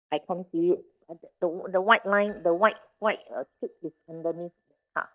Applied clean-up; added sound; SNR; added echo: neural mask model DeepFilterNet 3.